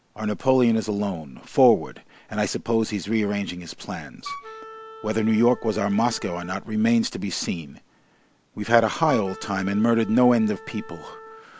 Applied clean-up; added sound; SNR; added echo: none; Wind instrument, woodwind instrument; 17 dB; none.